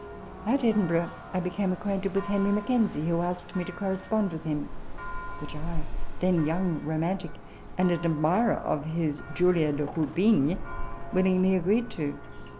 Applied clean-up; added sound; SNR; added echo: none; Church bell; 8 dB; none.